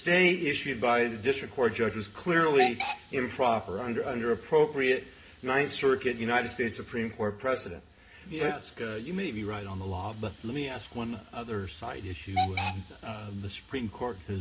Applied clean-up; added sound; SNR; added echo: none; Hiss / Alarm / Train; 12 dB; reverberation time 0.3 s.